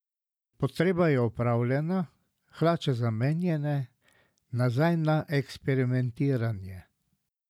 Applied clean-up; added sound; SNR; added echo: none; none; none; none.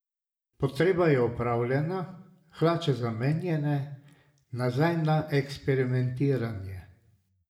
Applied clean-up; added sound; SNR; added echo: none; none; none; reverberation time 0.6 s.